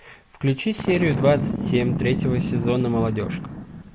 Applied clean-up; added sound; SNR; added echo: none; Boom; 4 dB; none.